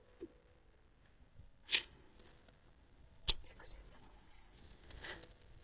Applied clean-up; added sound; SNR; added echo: neural mask model DeepFilterNet 3.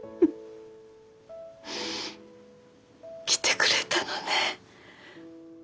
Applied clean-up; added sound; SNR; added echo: none; none; none; none.